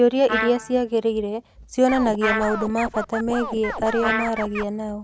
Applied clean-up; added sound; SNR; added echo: none; Trumpet + Scratching (performance technique); 7 dB; none.